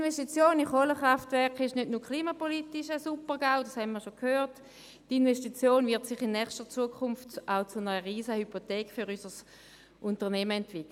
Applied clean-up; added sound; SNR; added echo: none; none; none; none.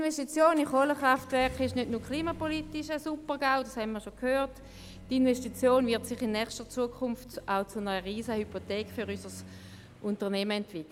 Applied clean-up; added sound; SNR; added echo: none; Accelerating, revving, vroom + Bowed string instrument; 17 dB; none.